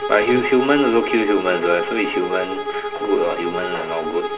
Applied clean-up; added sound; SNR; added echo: none; Bowed string instrument; 6 dB; reverberation time 1.4 s.